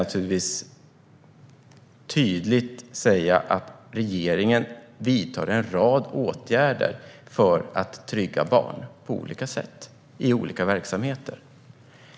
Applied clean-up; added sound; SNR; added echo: none; none; none; none.